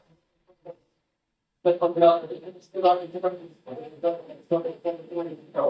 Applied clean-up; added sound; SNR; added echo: neural mask model DeepFilterNet 3.